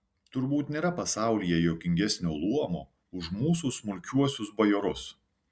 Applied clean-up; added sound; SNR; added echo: none; none; none; none.